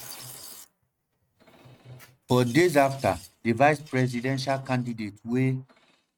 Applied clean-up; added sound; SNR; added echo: neural mask model RNNoise.